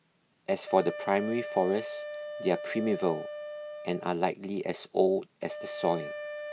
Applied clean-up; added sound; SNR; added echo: none; Wind instrument, woodwind instrument; 10 dB; none.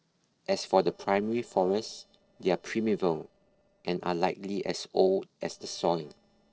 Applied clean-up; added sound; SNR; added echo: neural separator model SepFormer DNS4.